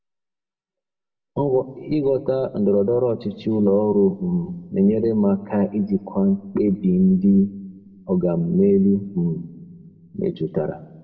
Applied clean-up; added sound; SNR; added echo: none; none; none; reverberation time 0.8 s.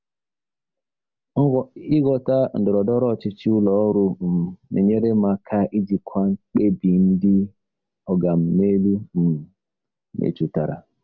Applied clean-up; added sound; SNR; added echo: none; none; none; none.